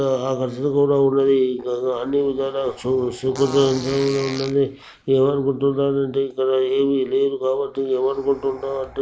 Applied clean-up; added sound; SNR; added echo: none; Fart; 16 dB; none.